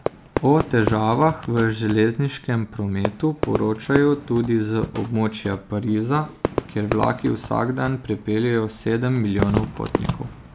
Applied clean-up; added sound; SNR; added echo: none; Fireworks; 8 dB; none.